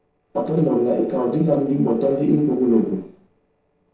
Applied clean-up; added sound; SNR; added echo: neural separator model SepFormer DNS4.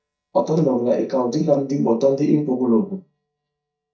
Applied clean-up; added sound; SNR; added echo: neural mask model DeepFilterNet 3.